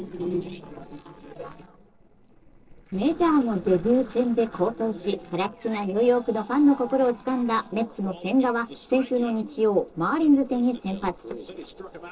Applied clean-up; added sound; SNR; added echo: neural separator model SepFormer DNS4.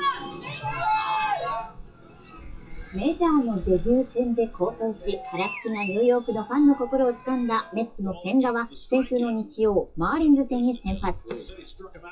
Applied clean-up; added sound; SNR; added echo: classical method WPE with log-MMSE.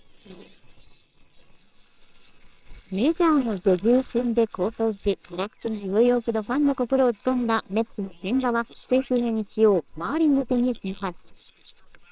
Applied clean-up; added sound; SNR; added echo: neural separator model SepFormer WHAMR!.